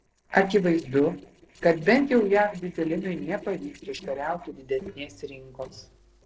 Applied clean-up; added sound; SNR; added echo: neural separator model SepFormer DNS4.